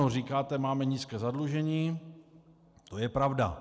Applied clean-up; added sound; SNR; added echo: none; none; none; none.